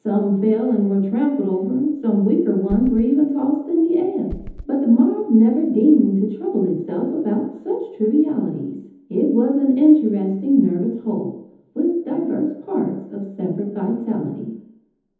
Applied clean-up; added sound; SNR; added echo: none; Run; 12 dB; reverberation time 1.3 s.